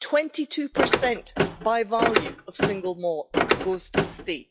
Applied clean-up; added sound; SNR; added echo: classical method log-MMSE.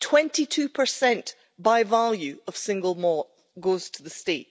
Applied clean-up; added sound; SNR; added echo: none; none; none; none.